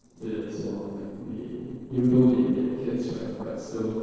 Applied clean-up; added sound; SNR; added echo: neural separator model SepFormer DNS4.